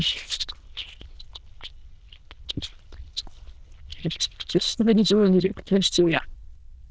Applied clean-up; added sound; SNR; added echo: neural diffusion model UNIVERSE++.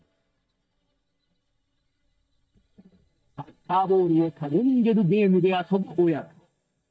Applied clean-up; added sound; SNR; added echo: neural mask model DeepFilterNet 3.